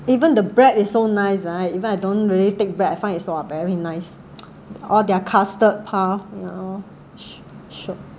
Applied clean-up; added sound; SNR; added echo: none; none; none; none.